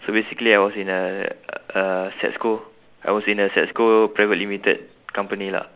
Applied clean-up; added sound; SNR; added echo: none; none; none; none.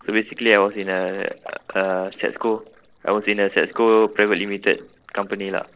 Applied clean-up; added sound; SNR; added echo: neural separator model SepFormer DNS4.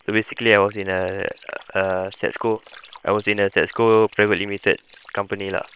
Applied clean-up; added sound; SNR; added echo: neural separator model SepFormer WHAM!.